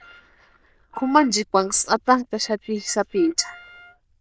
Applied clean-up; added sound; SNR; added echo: neural diffusion model UNIVERSE++.